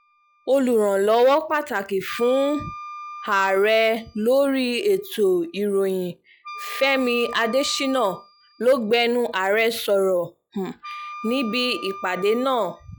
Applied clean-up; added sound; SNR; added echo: classical method log-MMSE.